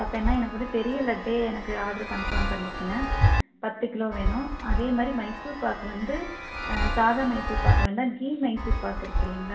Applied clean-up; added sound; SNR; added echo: none; Chime; -1 dB; reverberation time 1.1 s.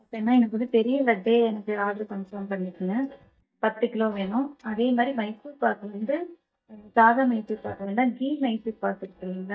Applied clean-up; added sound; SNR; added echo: neural mask model DeepFilterNet 3.